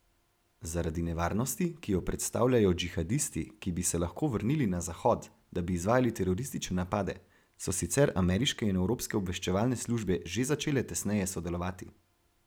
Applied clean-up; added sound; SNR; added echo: none; none; none; none.